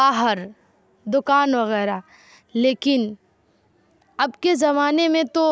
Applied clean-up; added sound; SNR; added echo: none; none; none; none.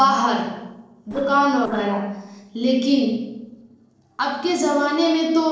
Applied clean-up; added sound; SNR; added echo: neural separator model SepFormer DNS4.